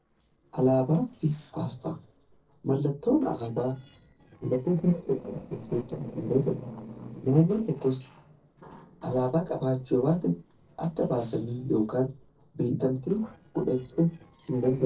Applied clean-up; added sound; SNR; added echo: neural separator model SepFormer DNS4.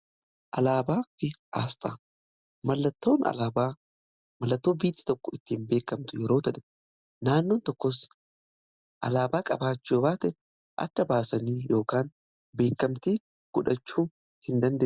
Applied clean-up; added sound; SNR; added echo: none; none; none; none.